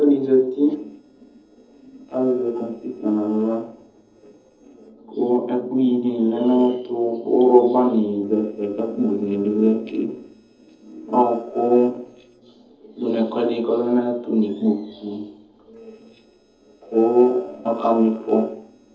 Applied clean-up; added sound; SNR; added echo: neural separator model SepFormer DNS4.